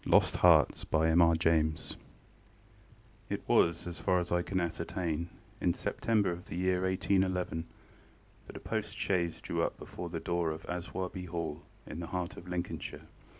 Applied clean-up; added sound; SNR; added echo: none; none; none; none.